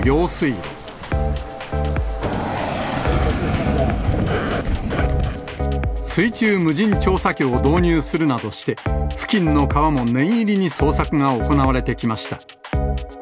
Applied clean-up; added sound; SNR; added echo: none; none; none; none.